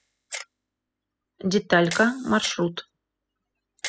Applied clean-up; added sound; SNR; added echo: classical method spectral subtraction.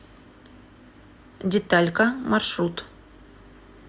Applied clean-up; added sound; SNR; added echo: none; none; none; none.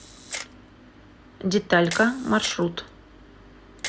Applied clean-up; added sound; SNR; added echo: none; Camera; 13 dB; none.